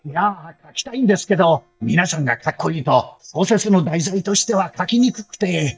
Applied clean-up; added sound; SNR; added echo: neural mask model DeepFilterNet 3.